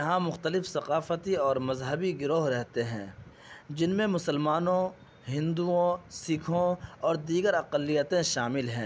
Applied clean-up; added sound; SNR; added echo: none; none; none; none.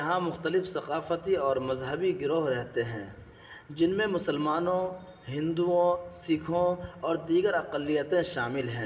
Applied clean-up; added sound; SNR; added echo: none; none; none; reverberation time 2.2 s.